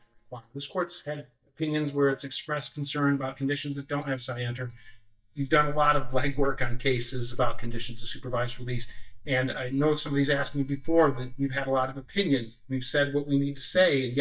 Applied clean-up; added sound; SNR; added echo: neural mask model DeepFilterNet 3.